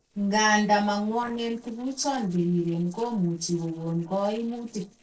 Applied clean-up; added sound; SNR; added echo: neural separator model SepFormer DNS4.